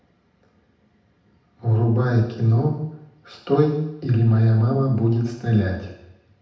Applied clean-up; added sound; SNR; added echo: none; none; none; reverberation time 0.8 s.